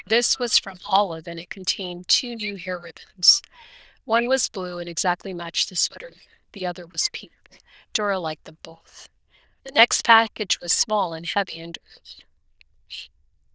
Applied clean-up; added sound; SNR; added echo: neural diffusion model UNIVERSE++.